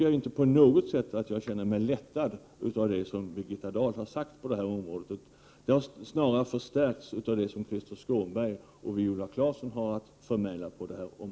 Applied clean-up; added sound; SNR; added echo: none; none; none; none.